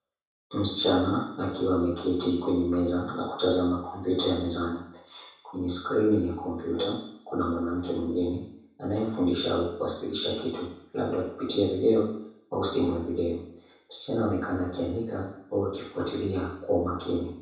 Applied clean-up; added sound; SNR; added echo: none; Cowbell; 14 dB; reverberation time 0.7 s.